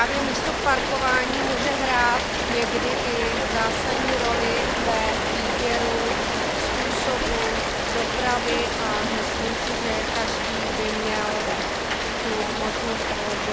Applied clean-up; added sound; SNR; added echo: none; Rain; -3 dB; none.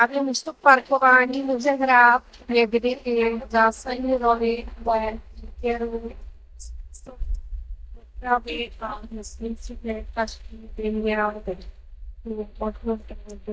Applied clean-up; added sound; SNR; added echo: neural mask model DeepFilterNet 3.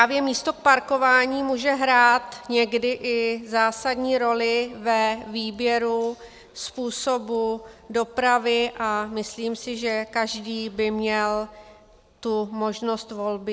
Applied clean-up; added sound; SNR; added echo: none; none; none; none.